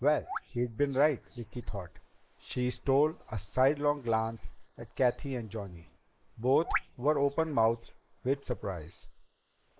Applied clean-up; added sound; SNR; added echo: neural mask model Resemble Enhance denoiser.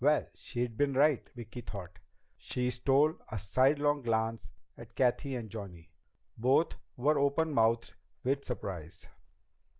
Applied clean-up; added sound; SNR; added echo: none; none; none; none.